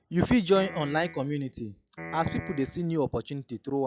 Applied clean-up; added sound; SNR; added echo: classical method log-MMSE.